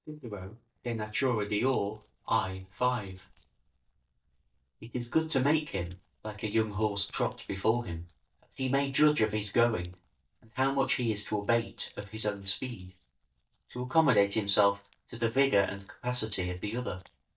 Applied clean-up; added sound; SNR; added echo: neural mask model DeepFilterNet 3.